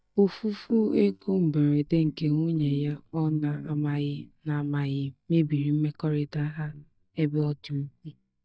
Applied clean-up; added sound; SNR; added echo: neural mask model DeepFilterNet 3.